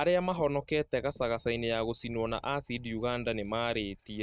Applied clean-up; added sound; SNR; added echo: neural mask model RNNoise.